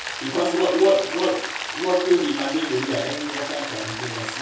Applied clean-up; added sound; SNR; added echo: none; Rain; 7 dB; reverberation time 0.6 s.